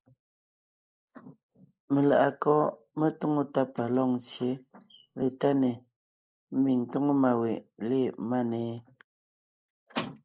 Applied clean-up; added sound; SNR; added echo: neural mask model Resemble Enhance denoiser.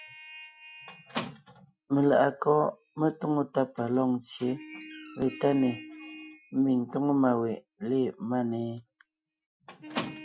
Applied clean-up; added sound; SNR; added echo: classical method Wiener filter.